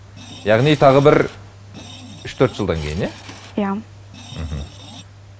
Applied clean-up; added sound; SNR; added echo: none; Screech + Subway, metro, underground / Engine; 20 dB; none.